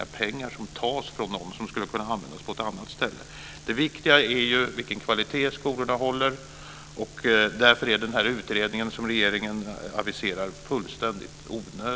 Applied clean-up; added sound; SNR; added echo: none; none; none; none.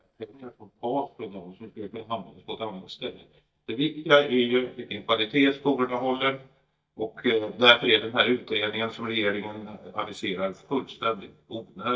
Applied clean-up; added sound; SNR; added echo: neural mask model DeepFilterNet 3.